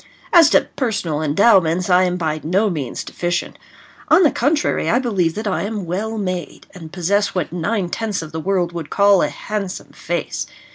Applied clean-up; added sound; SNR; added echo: none; none; none; none.